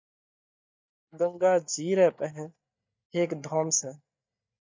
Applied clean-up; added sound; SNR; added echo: neural mask model DeepFilterNet 3.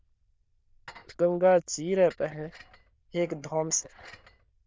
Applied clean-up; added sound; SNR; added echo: neural diffusion model UNIVERSE++.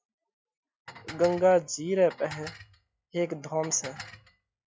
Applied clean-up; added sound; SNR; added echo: classical method log-MMSE.